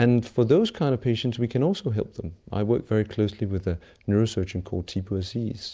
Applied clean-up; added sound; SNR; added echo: none; none; none; none.